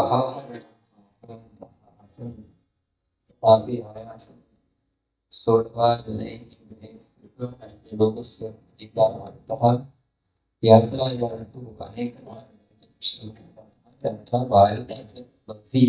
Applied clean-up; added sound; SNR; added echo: neural mask model DeepFilterNet 3.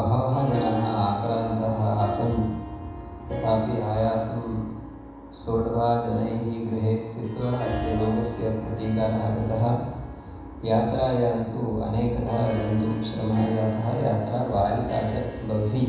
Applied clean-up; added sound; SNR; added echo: none; Harp; 13 dB; reverberation time 1.1 s.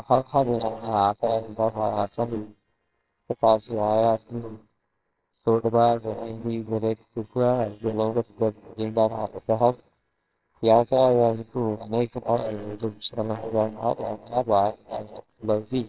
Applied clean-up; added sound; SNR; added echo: neural separator model SepFormer WHAMR!.